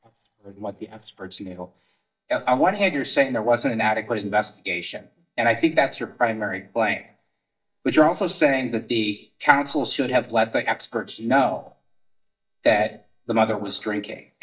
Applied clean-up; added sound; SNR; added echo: neural mask model DeepFilterNet 3.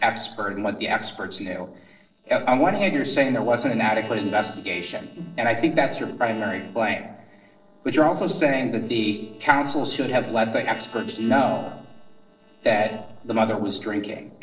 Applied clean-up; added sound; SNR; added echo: neural separator model SepFormer DNS4.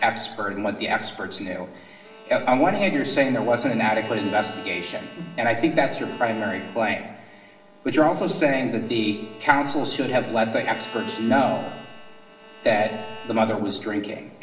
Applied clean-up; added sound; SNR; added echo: none; Bowed string instrument; 18 dB; reverberation time 0.9 s.